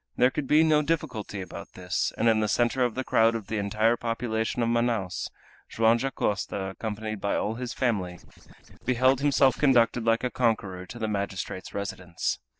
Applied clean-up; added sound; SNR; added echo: neural separator model SepFormer DNS4.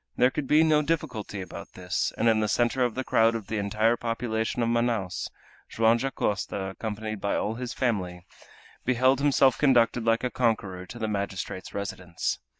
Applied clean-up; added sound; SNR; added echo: none; none; none; none.